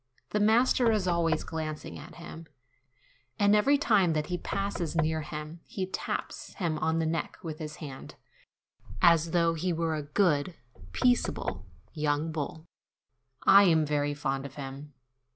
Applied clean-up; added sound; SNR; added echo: none; Knock / Wood; 8 dB; none.